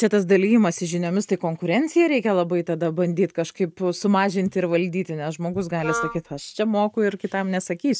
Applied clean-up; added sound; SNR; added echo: neural mask model RNNoise.